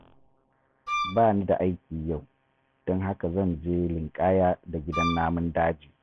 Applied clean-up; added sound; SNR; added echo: none; Wind instrument, woodwind instrument; 5 dB; none.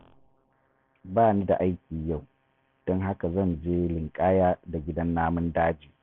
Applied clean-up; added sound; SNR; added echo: none; none; none; none.